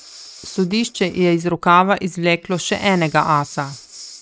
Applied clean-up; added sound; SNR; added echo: neural mask model RNNoise.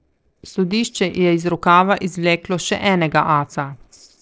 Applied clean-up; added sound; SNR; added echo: neural separator model SepFormer DNS4.